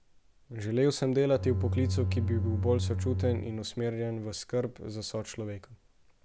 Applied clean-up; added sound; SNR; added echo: none; Bowed string instrument; 0 dB; none.